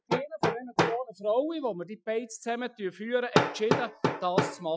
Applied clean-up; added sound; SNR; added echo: classical method Wiener filter.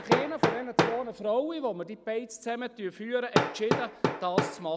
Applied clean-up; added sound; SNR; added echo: none; Hammer; -2 dB; none.